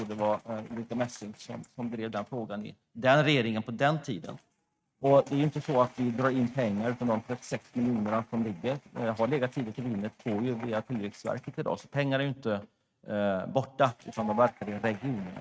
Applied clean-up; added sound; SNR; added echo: neural mask model RNNoise.